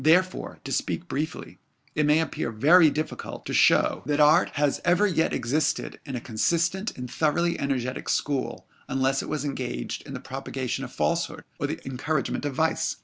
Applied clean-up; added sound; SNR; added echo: none; none; none; none.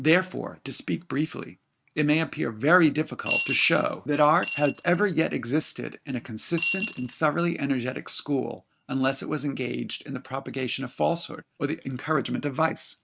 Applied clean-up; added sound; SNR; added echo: neural mask model RNNoise.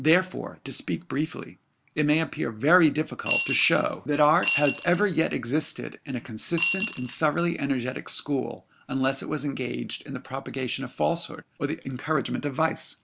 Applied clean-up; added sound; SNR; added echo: none; Coin (dropping) / Glass; 3 dB; none.